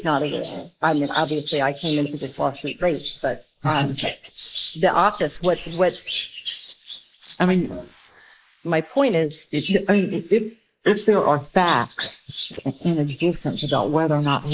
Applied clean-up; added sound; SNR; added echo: neural mask model Resemble Enhance denoiser.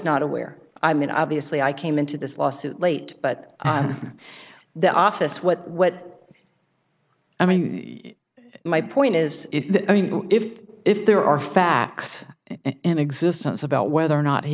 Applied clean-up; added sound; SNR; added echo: none; none; none; none.